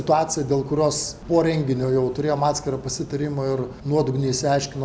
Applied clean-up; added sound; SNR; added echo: none; none; none; none.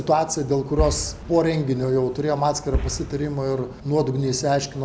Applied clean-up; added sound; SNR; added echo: none; Boom; 7 dB; none.